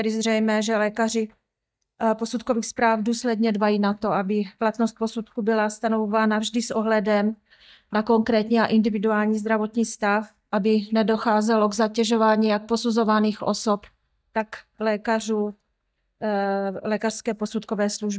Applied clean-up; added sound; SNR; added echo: neural mask model DeepFilterNet 3.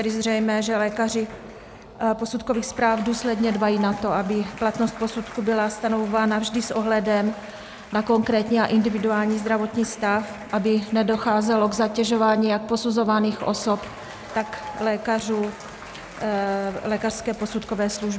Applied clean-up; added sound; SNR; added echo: none; Applause / Crowd / Cheering; 19 dB; none.